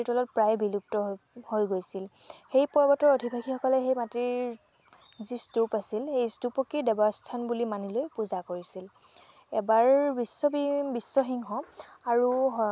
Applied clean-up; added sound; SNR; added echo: none; none; none; none.